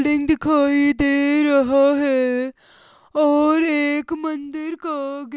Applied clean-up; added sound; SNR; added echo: none; none; none; none.